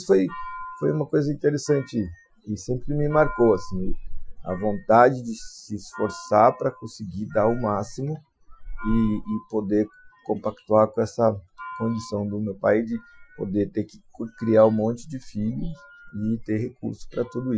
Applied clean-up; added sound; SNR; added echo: classical method Wiener filter.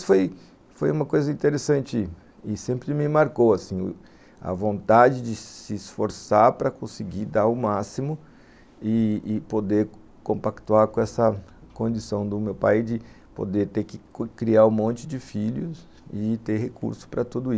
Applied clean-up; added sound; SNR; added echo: none; none; none; none.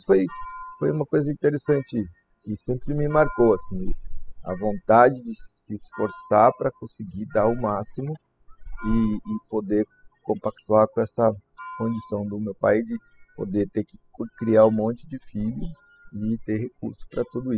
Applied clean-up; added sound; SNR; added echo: classical method spectral subtraction.